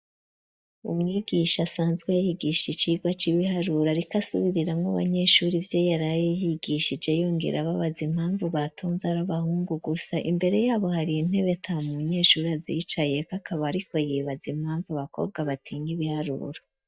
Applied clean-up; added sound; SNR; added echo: neural mask model DeepFilterNet 3.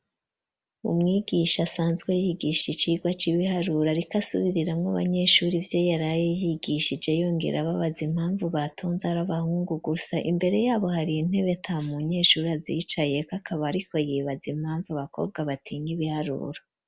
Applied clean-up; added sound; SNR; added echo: none; none; none; none.